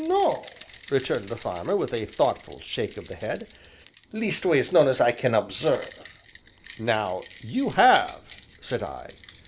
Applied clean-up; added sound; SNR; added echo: none; Keys jangling; 2 dB; none.